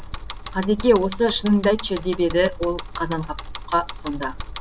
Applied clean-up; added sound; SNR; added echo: none; Bicycle; 10 dB; none.